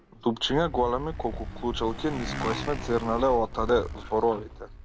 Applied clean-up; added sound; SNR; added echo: none; Motorcycle; 8 dB; none.